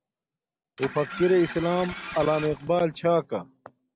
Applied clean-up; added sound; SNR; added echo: none; Engine starting; 12 dB; none.